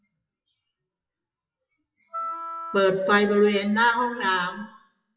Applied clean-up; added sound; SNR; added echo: classical method WPE with log-MMSE.